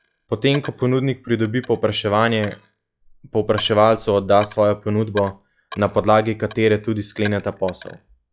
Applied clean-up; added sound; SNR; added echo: classical method log-MMSE.